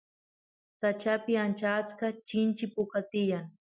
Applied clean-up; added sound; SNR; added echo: none; none; none; none.